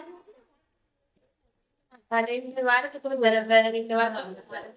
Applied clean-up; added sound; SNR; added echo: neural mask model DeepFilterNet 3.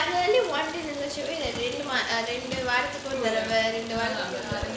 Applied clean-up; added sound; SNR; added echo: none; Stream; 12 dB; none.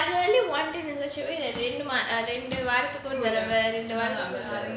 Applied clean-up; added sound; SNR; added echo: none; none; none; none.